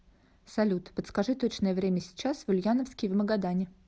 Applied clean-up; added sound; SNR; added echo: none; none; none; none.